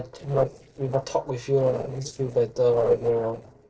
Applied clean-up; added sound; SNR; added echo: neural separator model SepFormer DNS4.